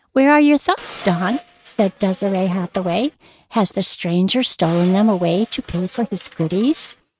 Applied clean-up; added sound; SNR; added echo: neural mask model RNNoise.